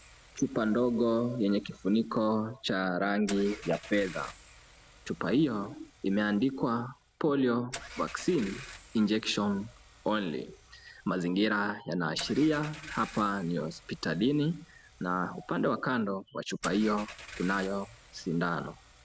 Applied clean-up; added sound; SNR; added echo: none; Engine / Car; 19 dB; none.